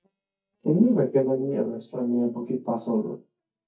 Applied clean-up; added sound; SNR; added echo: neural mask model DeepFilterNet 3.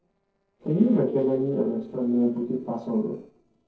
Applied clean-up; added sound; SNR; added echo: neural separator model SepFormer DNS4.